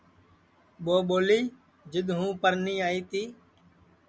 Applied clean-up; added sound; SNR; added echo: none; none; none; none.